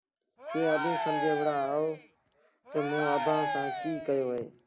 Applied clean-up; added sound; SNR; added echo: none; Cheering; 3 dB; none.